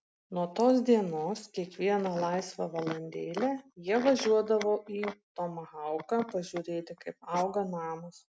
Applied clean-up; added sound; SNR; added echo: none; none; none; none.